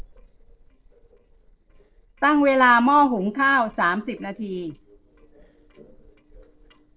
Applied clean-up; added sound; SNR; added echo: neural separator model SepFormer DNS4.